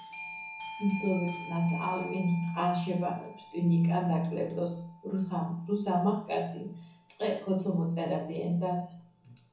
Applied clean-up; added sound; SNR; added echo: none; Doorbell; 16 dB; reverberation time 0.8 s.